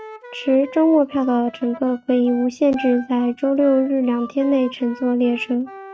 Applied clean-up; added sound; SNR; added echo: neural mask model RNNoise.